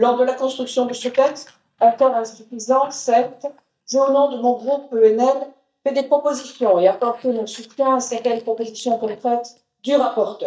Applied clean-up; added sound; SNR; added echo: neural mask model DeepFilterNet 3.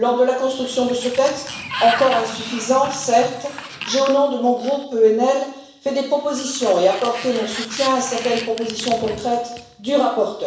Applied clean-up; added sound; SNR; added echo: none; Sliding door; 13 dB; reverberation time 0.7 s.